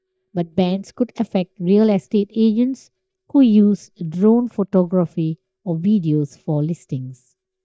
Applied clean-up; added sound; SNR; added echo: neural mask model DeepFilterNet 3.